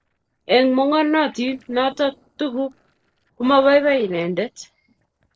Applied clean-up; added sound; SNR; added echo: neural separator model SepFormer DNS4.